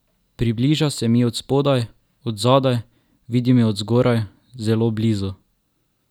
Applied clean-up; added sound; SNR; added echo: none; none; none; none.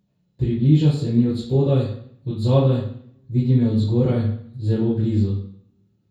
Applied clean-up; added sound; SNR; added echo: none; none; none; reverberation time 0.6 s.